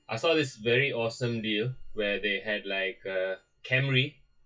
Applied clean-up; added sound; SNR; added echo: classical method WPE with log-MMSE.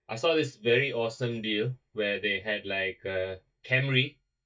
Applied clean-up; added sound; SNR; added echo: neural mask model DeepFilterNet 3.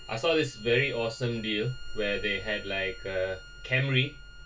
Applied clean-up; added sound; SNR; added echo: none; Bowed string instrument; 19 dB; reverberation time 0.1 s.